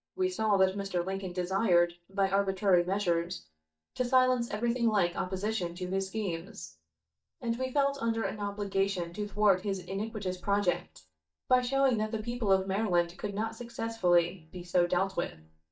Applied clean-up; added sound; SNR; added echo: neural mask model DeepFilterNet 3.